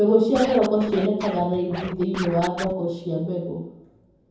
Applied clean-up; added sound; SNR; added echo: none; Scratching (performance technique); 12 dB; reverberation time 0.9 s.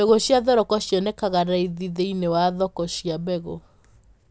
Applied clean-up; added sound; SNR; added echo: none; none; none; none.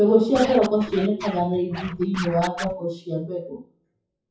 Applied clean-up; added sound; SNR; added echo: classical method WPE with log-MMSE.